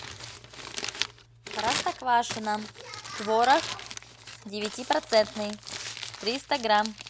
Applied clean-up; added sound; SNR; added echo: none; Crumpling, crinkling; 9 dB; none.